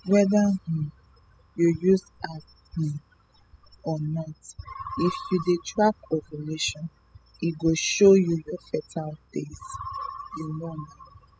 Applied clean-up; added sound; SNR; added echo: classical method spectral subtraction.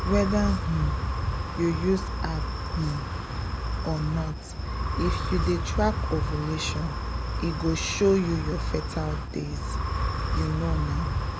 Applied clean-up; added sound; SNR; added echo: none; Wind; 0 dB; none.